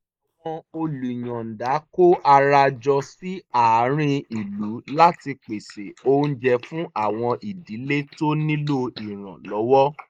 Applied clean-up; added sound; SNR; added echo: neural mask model Resemble Enhance denoiser.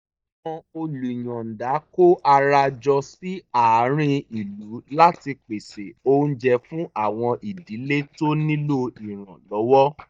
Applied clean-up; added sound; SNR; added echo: neural mask model DeepFilterNet 3.